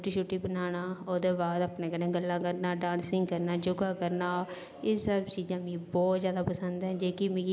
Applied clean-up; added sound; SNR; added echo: none; none; none; none.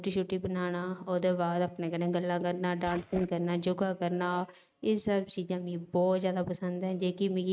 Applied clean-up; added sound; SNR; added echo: neural mask model RNNoise.